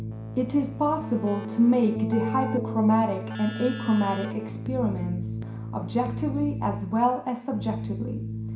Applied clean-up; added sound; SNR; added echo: none; Keyboard (musical); 6 dB; reverberation time 0.5 s.